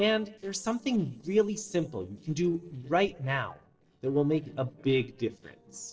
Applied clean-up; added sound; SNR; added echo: neural separator model SepFormer DNS4.